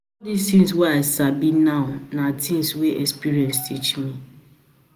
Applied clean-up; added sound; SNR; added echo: none; none; none; none.